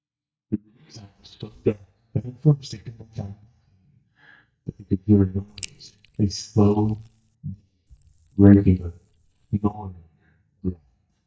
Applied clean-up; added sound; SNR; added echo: neural mask model DeepFilterNet 3.